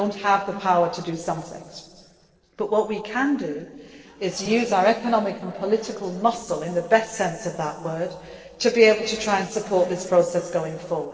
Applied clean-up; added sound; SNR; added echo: neural separator model SepFormer DNS4.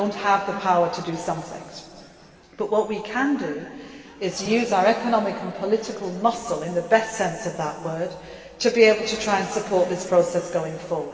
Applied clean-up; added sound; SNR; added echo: none; Crowd; 20 dB; reverberation time 2.4 s.